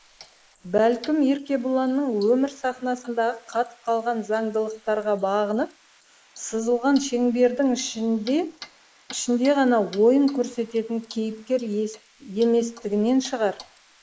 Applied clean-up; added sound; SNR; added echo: neural mask model Resemble Enhance denoiser.